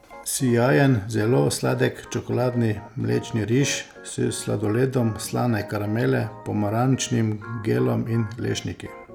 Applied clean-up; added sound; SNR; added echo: none; Organ; 20 dB; none.